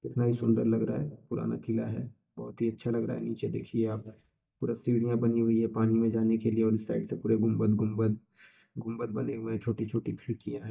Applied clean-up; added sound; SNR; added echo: neural mask model DeepFilterNet 3.